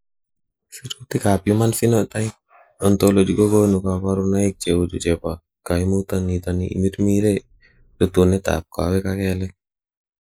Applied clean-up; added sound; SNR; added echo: neural mask model Resemble Enhance denoiser.